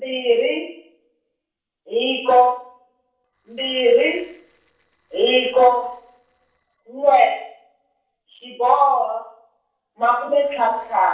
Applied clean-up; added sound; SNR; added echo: neural separator model SepFormer DNS4.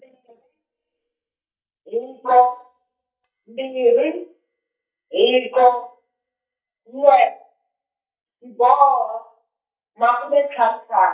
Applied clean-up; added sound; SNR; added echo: neural mask model DeepFilterNet 3.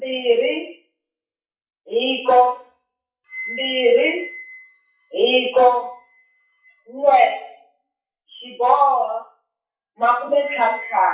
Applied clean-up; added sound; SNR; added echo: classical method WPE with log-MMSE.